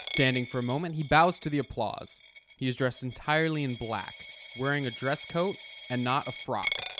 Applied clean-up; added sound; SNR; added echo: none; Coin (dropping); 10 dB; none.